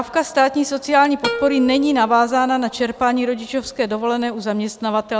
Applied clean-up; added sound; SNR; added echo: none; Plucked string instrument; 13 dB; none.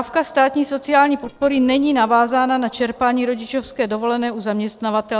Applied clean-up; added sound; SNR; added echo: neural separator model SepFormer DNS4.